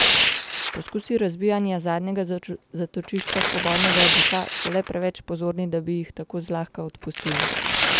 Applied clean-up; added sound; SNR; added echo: none; Tearing; -5 dB; none.